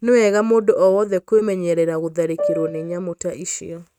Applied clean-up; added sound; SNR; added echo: neural mask model RNNoise.